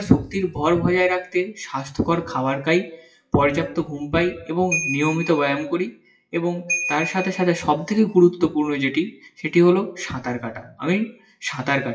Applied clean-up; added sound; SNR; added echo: classical method WPE with log-MMSE.